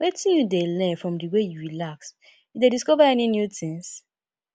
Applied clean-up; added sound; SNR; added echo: none; none; none; none.